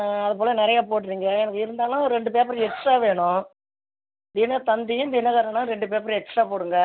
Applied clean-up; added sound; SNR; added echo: none; none; none; none.